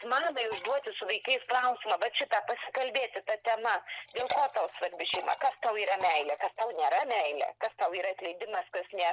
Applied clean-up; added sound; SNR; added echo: none; Liquid; 16 dB; none.